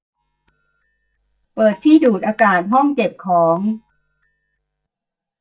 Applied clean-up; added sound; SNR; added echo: neural mask model DeepFilterNet 3.